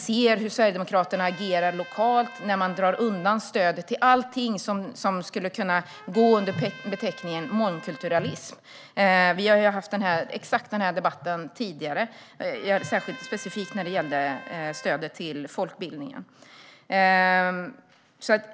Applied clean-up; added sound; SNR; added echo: none; Trumpet; 18 dB; none.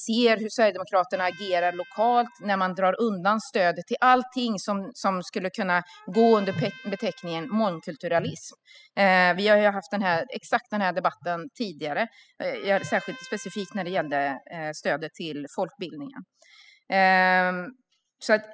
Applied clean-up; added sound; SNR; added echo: classical method spectral subtraction.